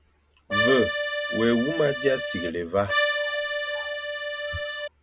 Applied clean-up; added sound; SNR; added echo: none; Accordion; -1 dB; none.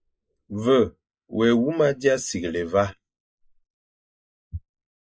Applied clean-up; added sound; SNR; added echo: neural mask model Resemble Enhance denoiser.